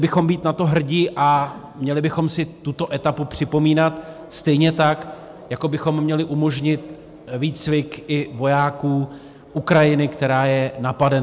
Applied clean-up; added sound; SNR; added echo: none; none; none; none.